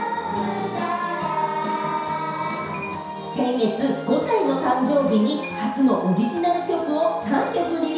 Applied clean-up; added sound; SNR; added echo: none; Coin (dropping); 19 dB; reverberation time 0.7 s.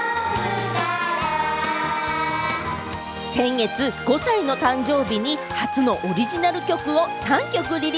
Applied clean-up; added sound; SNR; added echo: none; none; none; none.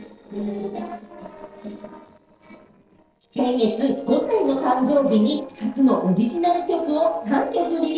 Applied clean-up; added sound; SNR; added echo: neural separator model SepFormer DNS4.